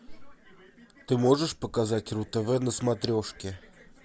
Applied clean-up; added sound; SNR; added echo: none; none; none; none.